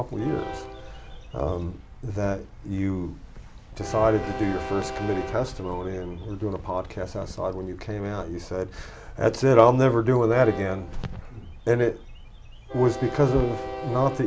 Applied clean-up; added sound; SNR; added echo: none; Train; 13 dB; none.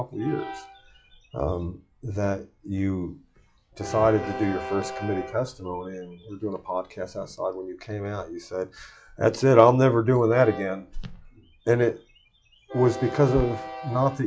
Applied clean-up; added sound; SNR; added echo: classical method log-MMSE.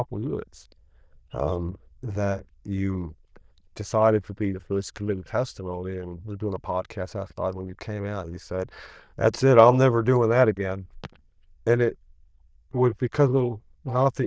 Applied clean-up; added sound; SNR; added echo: neural diffusion model UNIVERSE++.